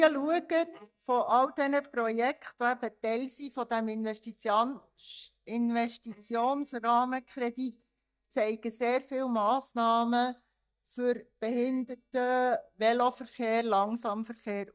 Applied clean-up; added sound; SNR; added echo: neural mask model DeepFilterNet 3.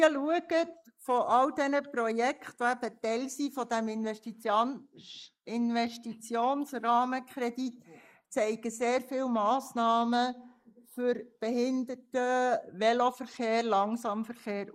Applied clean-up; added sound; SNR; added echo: neural mask model Resemble Enhance denoiser.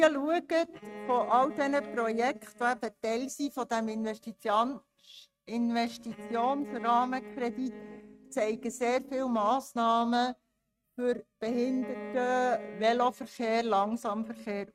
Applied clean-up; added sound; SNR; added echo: neural mask model RNNoise.